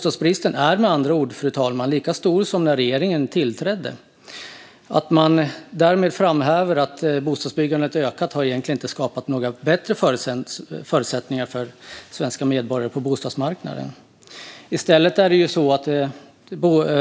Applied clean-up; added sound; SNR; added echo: none; none; none; none.